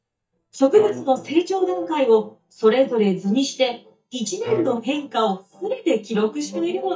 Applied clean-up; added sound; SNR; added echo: neural mask model DeepFilterNet 3.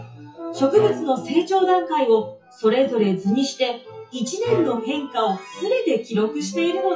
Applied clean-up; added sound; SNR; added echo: classical method WPE with log-MMSE.